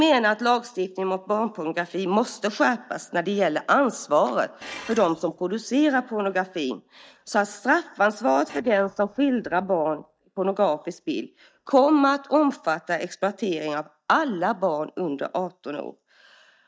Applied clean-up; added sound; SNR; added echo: neural mask model DeepFilterNet 3.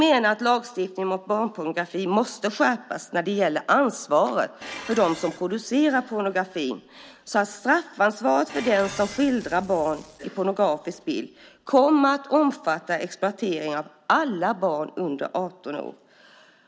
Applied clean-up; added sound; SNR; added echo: none; Tearing + Dishes, pots, and pans; 19 dB; none.